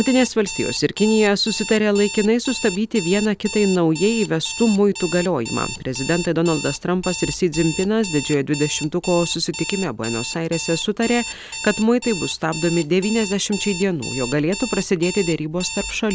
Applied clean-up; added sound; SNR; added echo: none; Alarm; 11 dB; none.